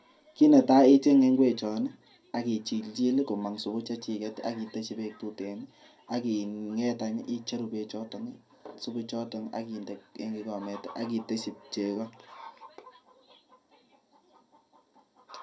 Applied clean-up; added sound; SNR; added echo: none; none; none; reverberation time 0.2 s.